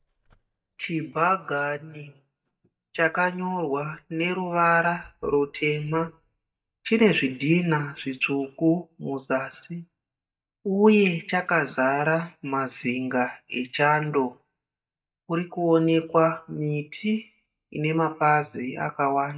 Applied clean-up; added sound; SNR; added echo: neural mask model DeepFilterNet 3.